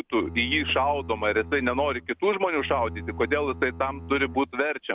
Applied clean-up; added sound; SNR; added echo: none; Bowed string instrument; 13 dB; none.